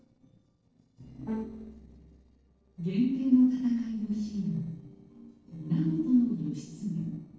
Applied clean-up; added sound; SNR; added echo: neural separator model SepFormer DNS4.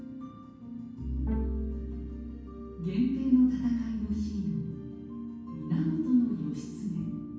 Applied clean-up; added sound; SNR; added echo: none; Bowed string instrument; 12 dB; reverberation time 1.2 s.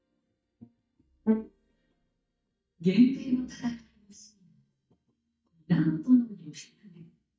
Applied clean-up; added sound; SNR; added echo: neural mask model DeepFilterNet 3.